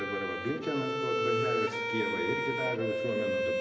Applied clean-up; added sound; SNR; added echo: none; Bowed string instrument; -3 dB; reverberation time 1.7 s.